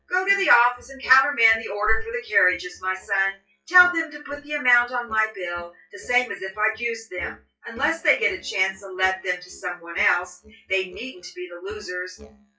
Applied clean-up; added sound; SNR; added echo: classical method WPE with log-MMSE.